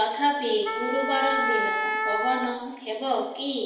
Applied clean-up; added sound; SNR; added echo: none; Wind instrument, woodwind instrument; 0 dB; reverberation time 0.9 s.